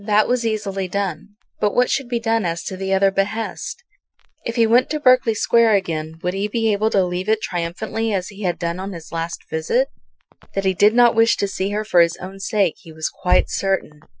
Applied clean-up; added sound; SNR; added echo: classical method Wiener filter.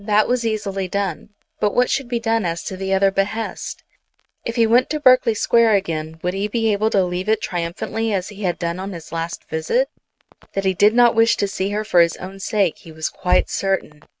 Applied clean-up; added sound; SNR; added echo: neural mask model RNNoise.